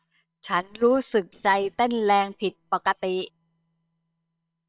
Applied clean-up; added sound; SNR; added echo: neural separator model SepFormer WHAM!.